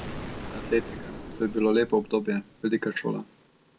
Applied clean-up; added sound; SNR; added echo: none; Explosion; 12 dB; none.